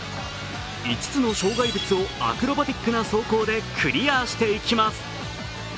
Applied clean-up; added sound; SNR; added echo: none; none; none; none.